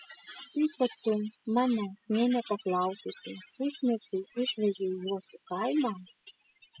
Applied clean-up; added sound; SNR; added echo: classical method spectral subtraction.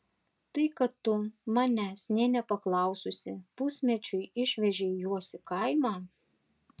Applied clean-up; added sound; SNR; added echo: none; none; none; none.